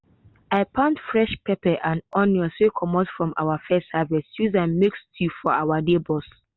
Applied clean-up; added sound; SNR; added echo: none; none; none; none.